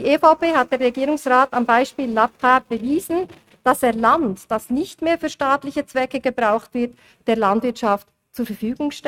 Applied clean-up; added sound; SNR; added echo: neural mask model RNNoise.